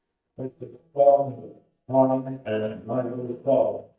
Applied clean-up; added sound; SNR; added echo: neural mask model DeepFilterNet 3.